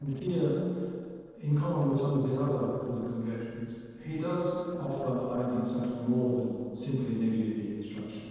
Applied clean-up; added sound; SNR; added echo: neural separator model SepFormer DNS4.